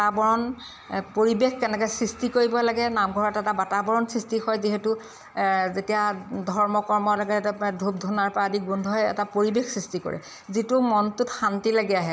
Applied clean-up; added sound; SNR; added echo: none; none; none; none.